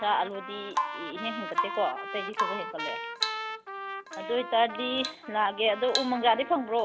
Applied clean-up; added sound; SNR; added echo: none; Drip / Water tap, faucet / Rain + Trumpet; 5 dB; none.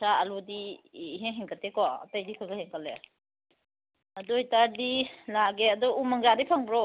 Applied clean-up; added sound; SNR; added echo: none; none; none; none.